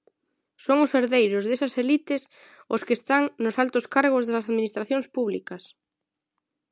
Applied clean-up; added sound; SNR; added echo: none; none; none; none.